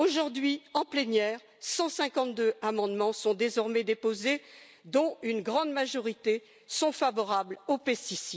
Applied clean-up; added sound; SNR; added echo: none; none; none; none.